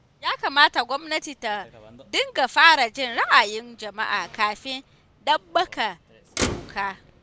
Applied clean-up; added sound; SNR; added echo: none; Motor vehicle (road); 15 dB; none.